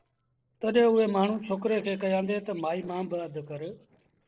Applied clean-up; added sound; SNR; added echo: neural separator model SepFormer DNS4.